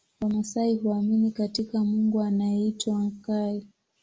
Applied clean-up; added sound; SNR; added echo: none; none; none; none.